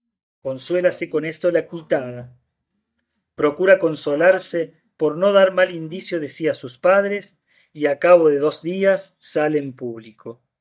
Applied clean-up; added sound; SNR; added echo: neural mask model DeepFilterNet 3.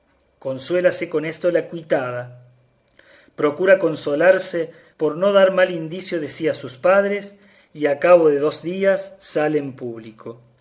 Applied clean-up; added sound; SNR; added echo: none; none; none; none.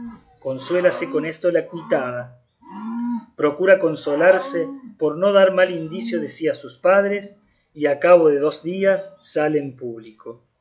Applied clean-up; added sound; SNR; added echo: classical method log-MMSE.